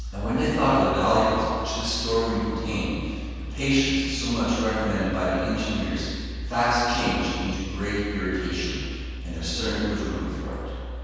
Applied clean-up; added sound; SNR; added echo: none; none; none; reverberation time 2.1 s.